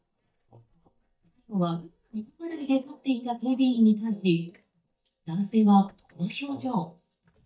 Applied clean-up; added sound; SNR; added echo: neural mask model DeepFilterNet 3.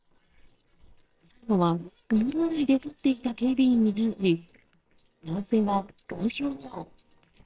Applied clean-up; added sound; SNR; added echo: neural separator model SepFormer WHAMR!.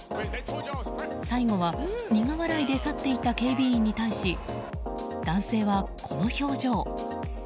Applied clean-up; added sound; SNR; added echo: none; none; none; none.